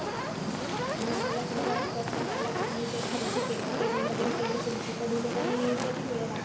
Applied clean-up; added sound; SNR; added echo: none; Fire; -2 dB; reverberation time 2.1 s.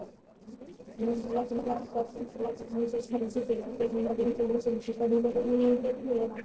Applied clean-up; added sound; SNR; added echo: neural separator model SepFormer DNS4.